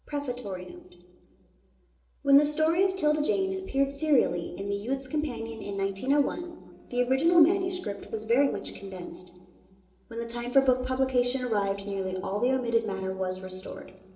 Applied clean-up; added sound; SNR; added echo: neural separator model SepFormer DNS4.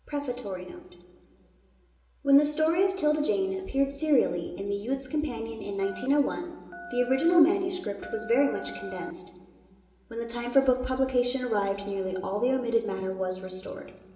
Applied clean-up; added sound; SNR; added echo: none; Telephone; 15 dB; reverberation time 2.7 s.